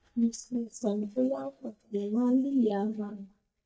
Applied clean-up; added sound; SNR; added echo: neural mask model DeepFilterNet 3.